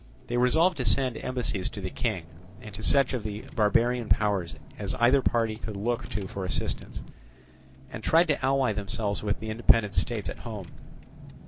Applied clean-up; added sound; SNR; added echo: none; Engine / Car; 19 dB; none.